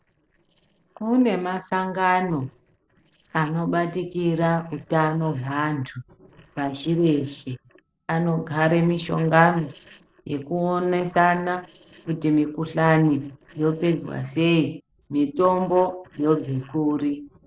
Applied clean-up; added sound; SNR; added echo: neural separator model SepFormer DNS4.